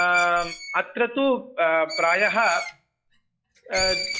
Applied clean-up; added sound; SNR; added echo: classical method log-MMSE.